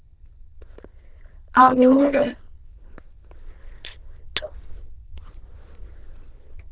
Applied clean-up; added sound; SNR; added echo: neural diffusion model UNIVERSE++.